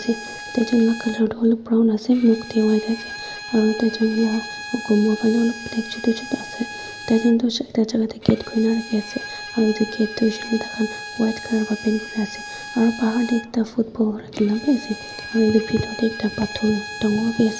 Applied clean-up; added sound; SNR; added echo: none; Bowed string instrument; 13 dB; none.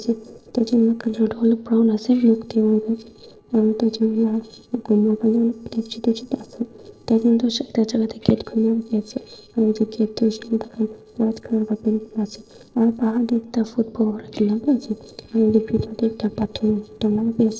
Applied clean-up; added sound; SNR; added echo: neural separator model SepFormer DNS4.